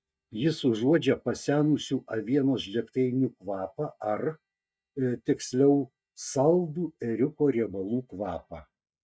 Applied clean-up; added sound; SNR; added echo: neural mask model DeepFilterNet 3.